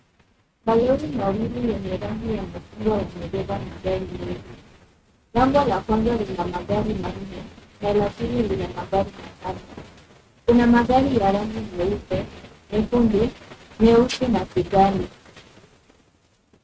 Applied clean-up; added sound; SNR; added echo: neural mask model RNNoise.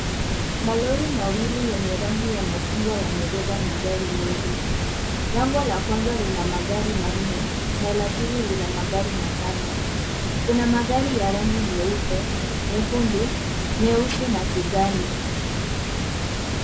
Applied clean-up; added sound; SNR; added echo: none; Water; -2 dB; none.